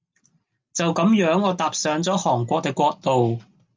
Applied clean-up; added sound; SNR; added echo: none; none; none; none.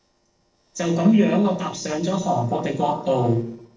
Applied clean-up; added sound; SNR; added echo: neural separator model SepFormer DNS4.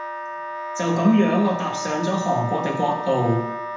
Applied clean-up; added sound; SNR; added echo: none; Wind instrument, woodwind instrument; 8 dB; reverberation time 0.8 s.